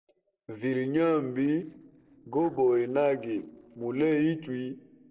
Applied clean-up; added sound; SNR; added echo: neural separator model SepFormer DNS4.